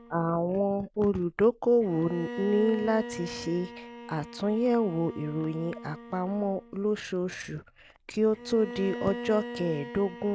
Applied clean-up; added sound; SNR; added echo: none; Bowed string instrument; 13 dB; none.